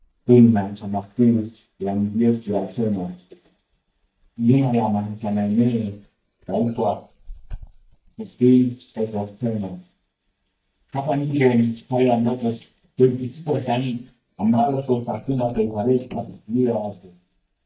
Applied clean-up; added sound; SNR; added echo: neural mask model DeepFilterNet 3.